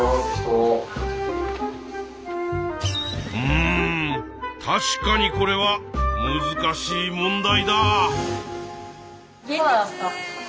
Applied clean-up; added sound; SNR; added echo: none; none; none; none.